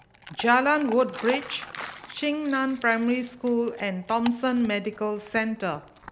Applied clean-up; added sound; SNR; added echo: none; Crumpling, crinkling + Chewing, mastication / Dog; 16 dB; none.